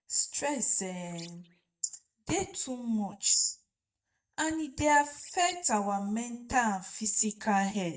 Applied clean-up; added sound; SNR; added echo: neural mask model DeepFilterNet 3.